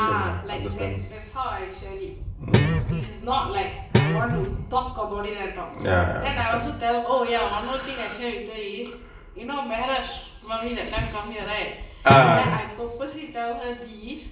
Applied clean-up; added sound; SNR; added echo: none; Guitar; -1 dB; reverberation time 0.7 s.